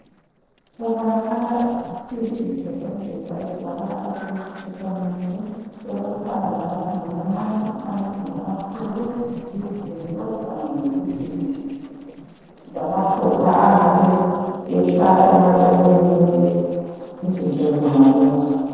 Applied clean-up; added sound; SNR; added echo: neural separator model SepFormer DNS4.